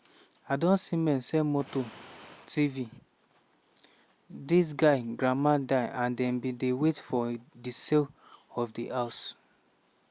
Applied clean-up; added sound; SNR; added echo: none; Fire; 20 dB; none.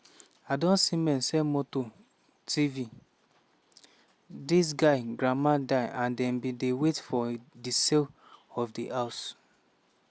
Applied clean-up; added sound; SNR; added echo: none; none; none; none.